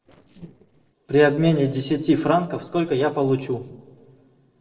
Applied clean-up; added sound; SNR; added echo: neural separator model SepFormer DNS4.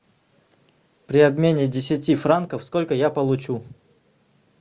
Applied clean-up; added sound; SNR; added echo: none; none; none; none.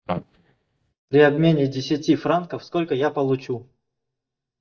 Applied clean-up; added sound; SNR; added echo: neural mask model DeepFilterNet 3.